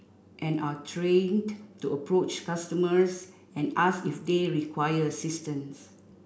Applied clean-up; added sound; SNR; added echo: none; none; none; none.